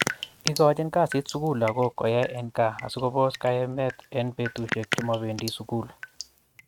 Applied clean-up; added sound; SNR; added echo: neural mask model RNNoise.